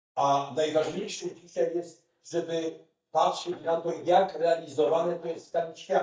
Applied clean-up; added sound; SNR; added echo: neural mask model DeepFilterNet 3.